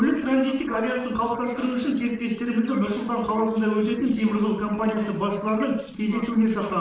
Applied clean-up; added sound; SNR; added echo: neural separator model SepFormer DNS4.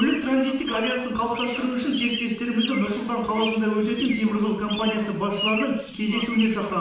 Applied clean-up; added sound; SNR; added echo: none; Chirp, tweet; 11 dB; reverberation time 0.7 s.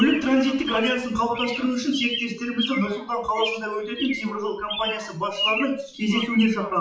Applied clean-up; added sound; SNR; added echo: classical method WPE with log-MMSE.